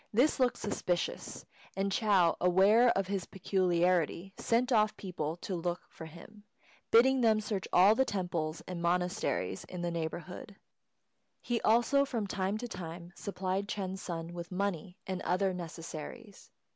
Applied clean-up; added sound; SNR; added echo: none; none; none; none.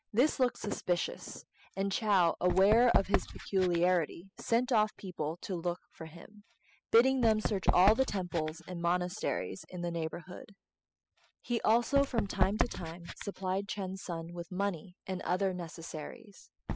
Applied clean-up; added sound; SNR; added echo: classical method spectral subtraction.